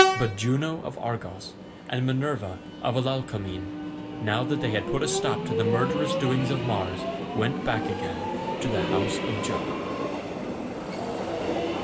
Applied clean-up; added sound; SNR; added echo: none; Train; 0 dB; none.